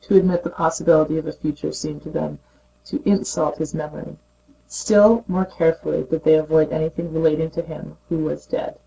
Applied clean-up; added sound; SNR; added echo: none; none; none; none.